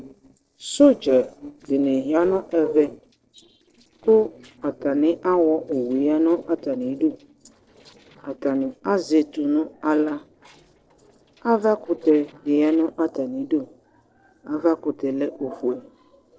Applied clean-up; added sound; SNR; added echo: neural separator model SepFormer DNS4.